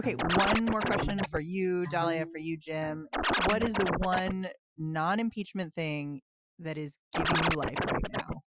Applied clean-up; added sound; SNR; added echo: classical method Wiener filter.